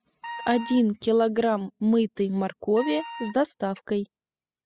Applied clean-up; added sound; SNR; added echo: classical method spectral subtraction.